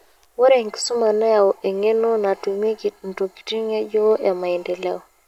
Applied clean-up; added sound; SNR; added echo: none; none; none; none.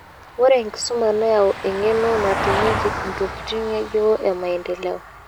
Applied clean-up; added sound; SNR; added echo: none; Vehicle; 7 dB; none.